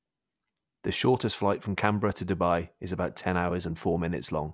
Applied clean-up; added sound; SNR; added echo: none; none; none; none.